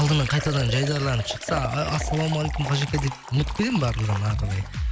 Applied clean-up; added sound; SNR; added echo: none; Liquid; 11 dB; none.